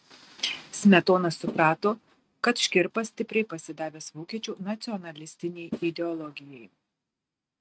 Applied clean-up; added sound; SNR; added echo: neural mask model RNNoise.